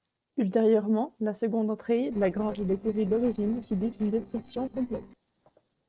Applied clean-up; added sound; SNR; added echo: neural separator model SepFormer DNS4.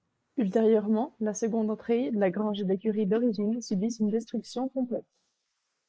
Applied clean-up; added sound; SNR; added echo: neural mask model Resemble Enhance denoiser.